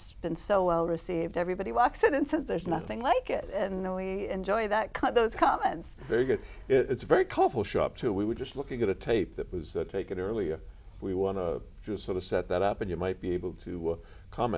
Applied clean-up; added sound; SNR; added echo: none; none; none; none.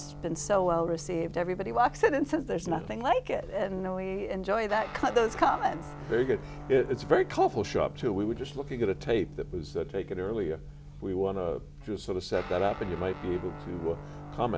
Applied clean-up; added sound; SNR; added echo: none; Guitar; 15 dB; none.